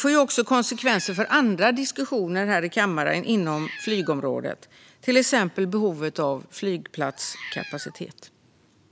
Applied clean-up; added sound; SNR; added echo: none; Meow; 18 dB; none.